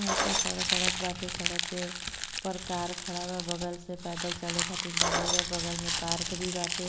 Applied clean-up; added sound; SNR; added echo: none; Keys jangling + Crumpling, crinkling; -4 dB; none.